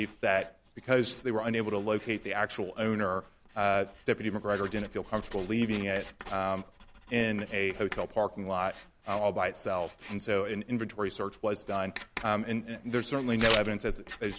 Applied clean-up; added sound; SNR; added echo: none; Writing; 12 dB; none.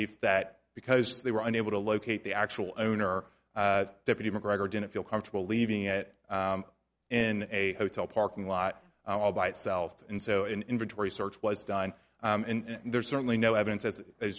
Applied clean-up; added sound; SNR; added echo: none; none; none; none.